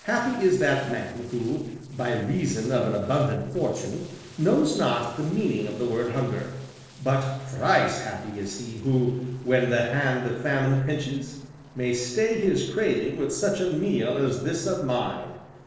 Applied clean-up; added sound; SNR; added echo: neural separator model SepFormer DNS4.